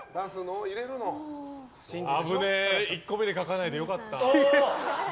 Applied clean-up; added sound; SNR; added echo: none; none; none; none.